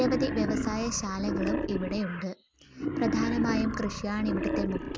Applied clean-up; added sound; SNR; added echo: none; Wild animals; 1 dB; none.